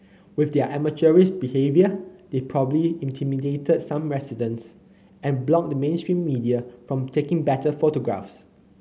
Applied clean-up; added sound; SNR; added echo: none; none; none; none.